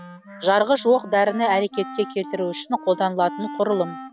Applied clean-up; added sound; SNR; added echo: none; Wind instrument, woodwind instrument; 16 dB; none.